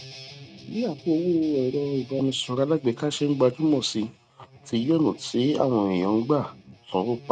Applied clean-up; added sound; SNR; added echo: neural mask model RNNoise.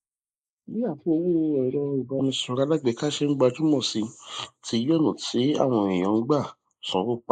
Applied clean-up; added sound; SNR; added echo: neural mask model Resemble Enhance denoiser.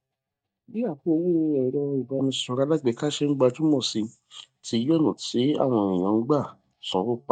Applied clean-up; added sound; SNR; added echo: neural mask model DeepFilterNet 3.